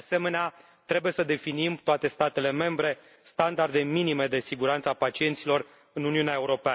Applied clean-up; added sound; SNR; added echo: none; none; none; none.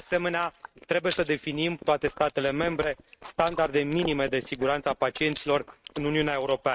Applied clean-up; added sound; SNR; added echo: neural mask model RNNoise.